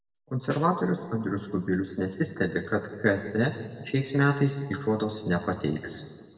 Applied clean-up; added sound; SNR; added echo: none; Snare drum; 19 dB; reverberation time 1.5 s.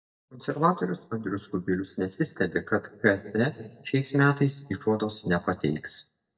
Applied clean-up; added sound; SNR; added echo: neural mask model DeepFilterNet 3.